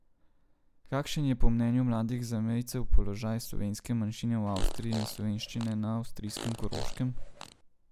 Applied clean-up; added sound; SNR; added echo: none; Fart; 15 dB; none.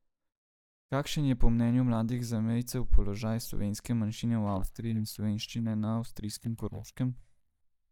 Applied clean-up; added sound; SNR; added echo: neural mask model DeepFilterNet 3.